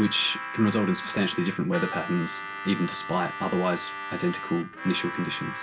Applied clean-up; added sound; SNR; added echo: none; Harmonica; 8 dB; reverberation time 0.2 s.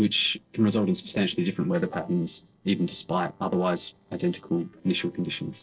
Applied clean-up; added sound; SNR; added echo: neural separator model SepFormer DNS4.